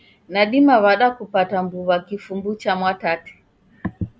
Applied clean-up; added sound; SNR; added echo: none; none; none; none.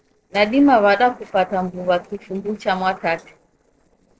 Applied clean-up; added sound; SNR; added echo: neural separator model SepFormer DNS4.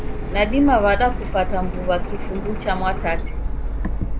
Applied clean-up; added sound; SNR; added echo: none; Printer; 1 dB; none.